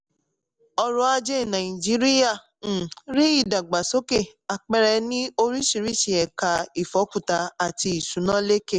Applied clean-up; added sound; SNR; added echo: none; none; none; none.